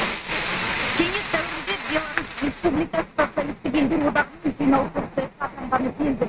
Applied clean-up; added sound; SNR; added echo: neural mask model RNNoise.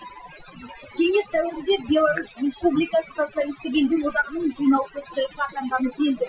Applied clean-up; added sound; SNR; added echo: classical method Wiener filter.